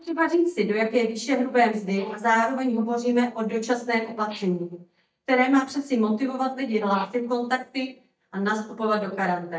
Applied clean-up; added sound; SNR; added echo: neural mask model DeepFilterNet 3.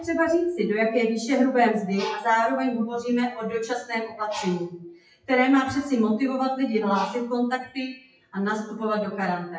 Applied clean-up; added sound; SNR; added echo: classical method WPE with log-MMSE.